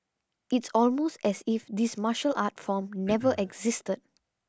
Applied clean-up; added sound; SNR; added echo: none; Cough; 12 dB; none.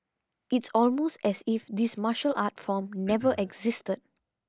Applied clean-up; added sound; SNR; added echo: neural mask model Resemble Enhance denoiser.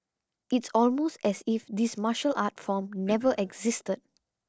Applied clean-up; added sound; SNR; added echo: neural separator model SepFormer DNS4.